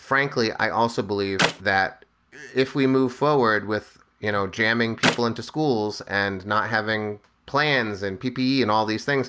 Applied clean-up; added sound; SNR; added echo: none; Clapping; 5 dB; none.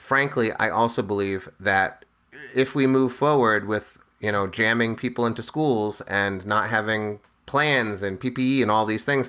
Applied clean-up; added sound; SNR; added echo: none; none; none; none.